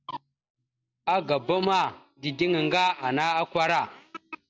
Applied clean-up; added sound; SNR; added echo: none; none; none; none.